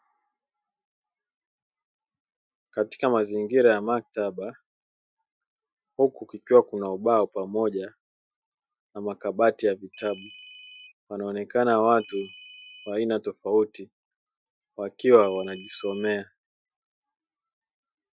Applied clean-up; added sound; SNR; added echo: classical method Wiener filter.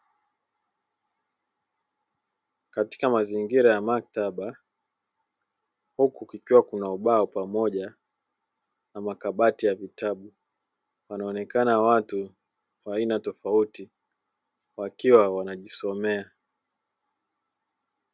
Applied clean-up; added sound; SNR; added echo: none; none; none; none.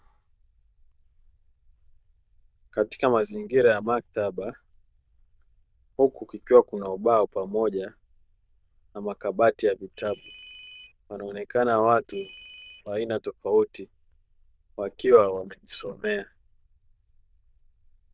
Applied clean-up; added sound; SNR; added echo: neural diffusion model UNIVERSE++.